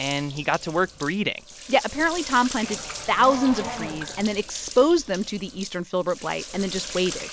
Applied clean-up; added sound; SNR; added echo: none; Race car, auto racing / Accelerating, revving, vroom + Sink (filling or washing); 12 dB; none.